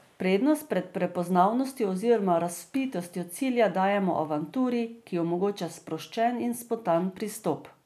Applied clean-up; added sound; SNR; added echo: none; none; none; none.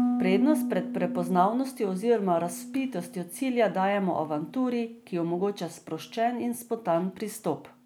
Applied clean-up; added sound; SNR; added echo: none; Harp; 7 dB; none.